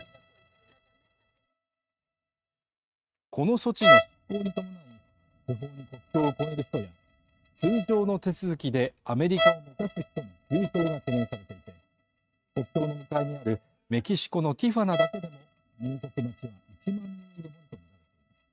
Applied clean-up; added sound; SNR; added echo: neural mask model RNNoise.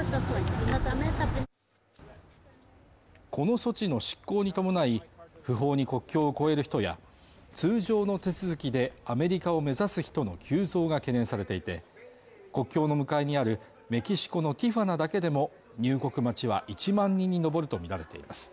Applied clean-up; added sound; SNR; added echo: none; none; none; none.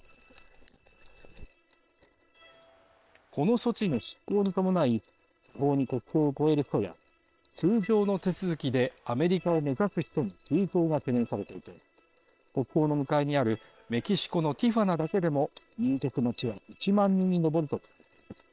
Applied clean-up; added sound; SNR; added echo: neural separator model SepFormer WHAM!.